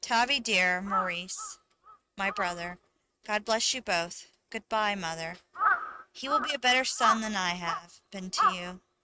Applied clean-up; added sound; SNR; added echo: neural mask model RNNoise.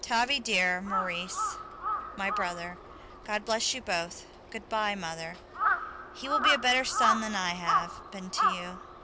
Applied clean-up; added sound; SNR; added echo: none; Crow; 1 dB; none.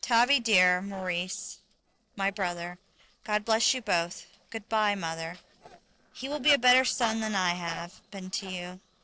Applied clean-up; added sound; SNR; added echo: neural separator model SepFormer DNS4.